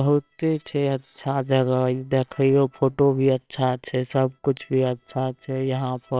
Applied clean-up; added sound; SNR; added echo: neural separator model SepFormer WHAMR!.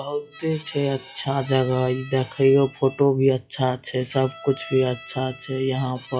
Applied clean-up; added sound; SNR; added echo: classical method WPE with log-MMSE.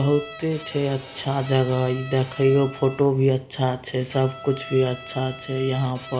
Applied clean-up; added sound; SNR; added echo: none; Bowed string instrument; 17 dB; reverberation time 1.6 s.